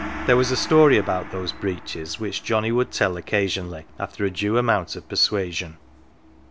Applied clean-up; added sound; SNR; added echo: none; Gong; 14 dB; none.